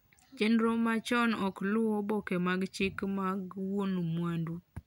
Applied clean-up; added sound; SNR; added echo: none; none; none; none.